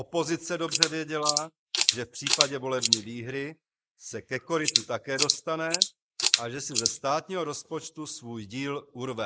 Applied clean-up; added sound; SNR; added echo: neural mask model Resemble Enhance denoiser.